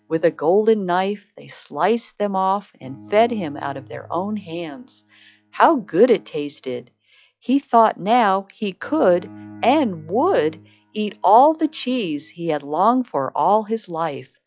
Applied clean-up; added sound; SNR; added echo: classical method log-MMSE.